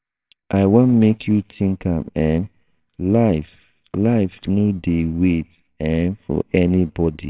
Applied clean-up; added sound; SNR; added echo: neural separator model SepFormer WHAMR!.